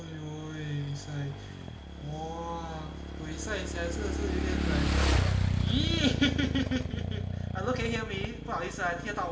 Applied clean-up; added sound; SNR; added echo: none; Motorcycle / Engine; -3 dB; reverberation time 1.9 s.